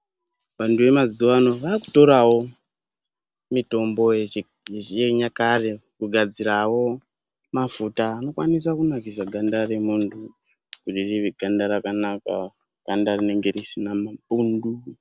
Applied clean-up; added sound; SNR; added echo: none; none; none; none.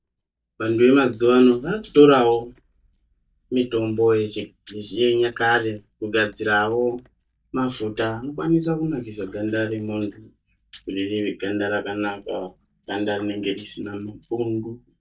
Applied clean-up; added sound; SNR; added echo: neural mask model DeepFilterNet 3.